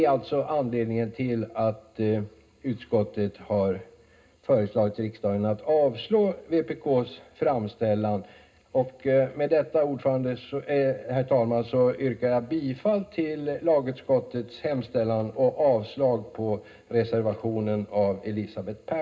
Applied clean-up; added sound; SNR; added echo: none; none; none; reverberation time 0.2 s.